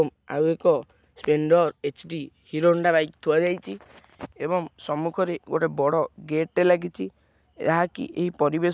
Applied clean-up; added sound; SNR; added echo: none; none; none; none.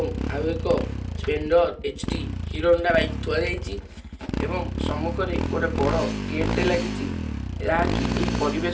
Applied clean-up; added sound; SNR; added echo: none; Motorcycle; 1 dB; reverberation time 0.3 s.